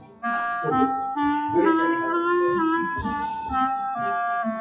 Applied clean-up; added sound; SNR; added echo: classical method WPE with log-MMSE.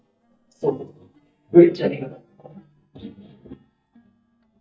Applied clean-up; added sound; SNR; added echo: neural mask model DeepFilterNet 3.